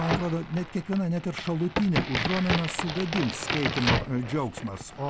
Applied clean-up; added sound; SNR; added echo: none; Crack; 3 dB; none.